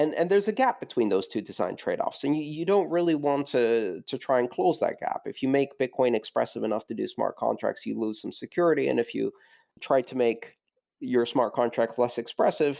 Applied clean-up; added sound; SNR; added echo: none; none; none; none.